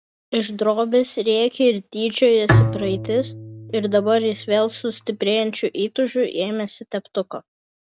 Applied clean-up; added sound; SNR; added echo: none; Bowed string instrument; 3 dB; none.